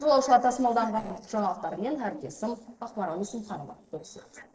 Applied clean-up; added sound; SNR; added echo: neural separator model SepFormer DNS4.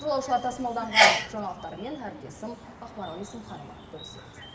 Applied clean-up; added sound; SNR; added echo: none; Sneeze; -3 dB; reverberation time 2.0 s.